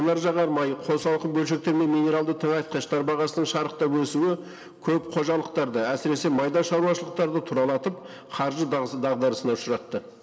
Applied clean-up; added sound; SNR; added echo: none; none; none; reverberation time 2.4 s.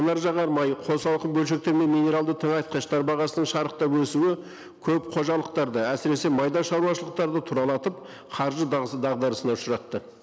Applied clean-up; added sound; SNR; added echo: none; none; none; none.